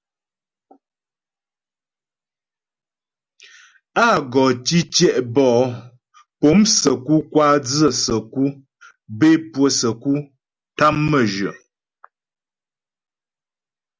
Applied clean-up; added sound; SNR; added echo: none; none; none; none.